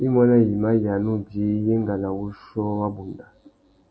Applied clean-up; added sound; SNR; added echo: none; none; none; none.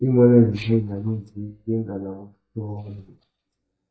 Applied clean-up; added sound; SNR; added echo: neural mask model DeepFilterNet 3.